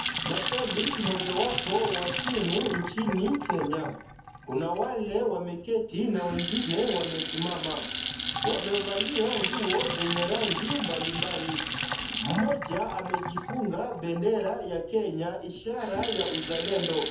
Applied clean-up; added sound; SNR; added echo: none; Sink (filling or washing) / Water tap, faucet / Splash, splatter; -1 dB; reverberation time 0.7 s.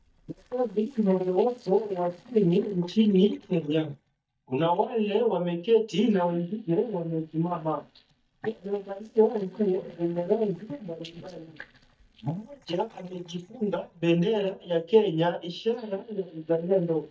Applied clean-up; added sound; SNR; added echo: neural mask model DeepFilterNet 3.